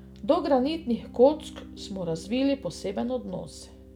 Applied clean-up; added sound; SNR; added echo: none; Piano; 17 dB; none.